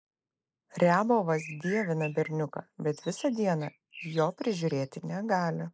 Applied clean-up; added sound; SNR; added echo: neural mask model Resemble Enhance denoiser.